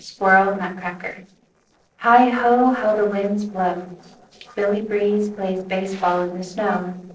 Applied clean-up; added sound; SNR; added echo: neural separator model SepFormer DNS4.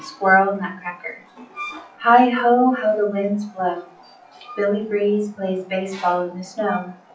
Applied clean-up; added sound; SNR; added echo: classical method WPE with log-MMSE.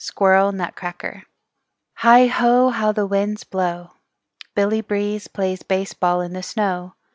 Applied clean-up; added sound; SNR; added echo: none; none; none; none.